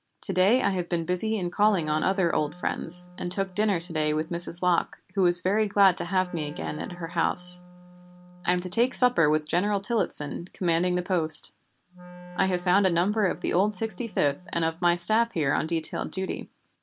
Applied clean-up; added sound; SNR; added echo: none; Wind instrument, woodwind instrument; 19 dB; none.